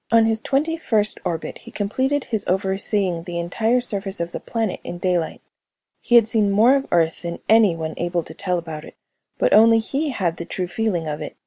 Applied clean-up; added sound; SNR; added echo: none; none; none; none.